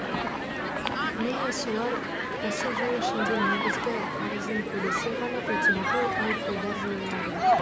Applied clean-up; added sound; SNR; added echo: none; Human group actions; -4 dB; none.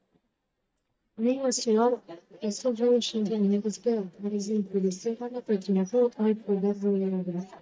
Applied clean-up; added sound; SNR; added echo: neural mask model DeepFilterNet 3.